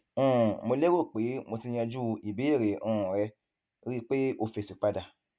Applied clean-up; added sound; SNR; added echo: none; none; none; none.